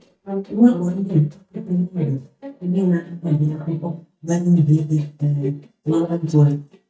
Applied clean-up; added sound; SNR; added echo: neural mask model DeepFilterNet 3.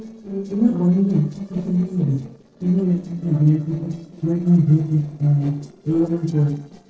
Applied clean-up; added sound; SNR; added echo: neural separator model SepFormer DNS4.